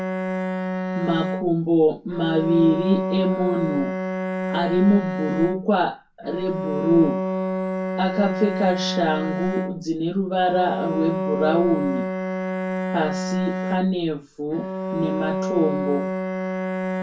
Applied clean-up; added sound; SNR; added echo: none; Bowed string instrument; 3 dB; reverberation time 0.2 s.